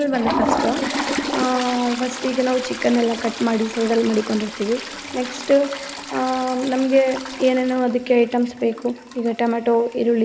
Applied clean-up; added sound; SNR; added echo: none; Toilet flush; 8 dB; none.